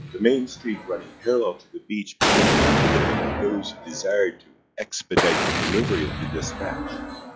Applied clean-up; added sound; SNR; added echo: classical method log-MMSE.